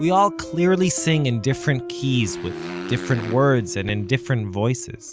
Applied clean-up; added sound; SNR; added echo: none; Motorcycle; 16 dB; none.